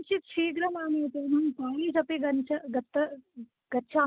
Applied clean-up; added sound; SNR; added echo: none; none; none; none.